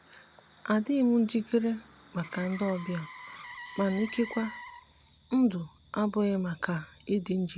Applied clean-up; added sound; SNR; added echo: none; Motor vehicle (road); 18 dB; none.